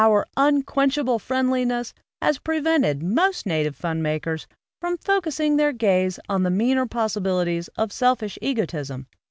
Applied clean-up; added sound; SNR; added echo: none; none; none; none.